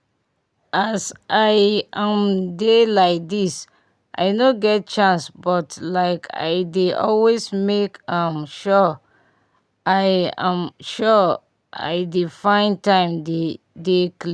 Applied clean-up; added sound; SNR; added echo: none; none; none; none.